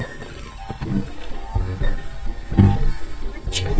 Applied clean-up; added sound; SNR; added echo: neural mask model DeepFilterNet 3.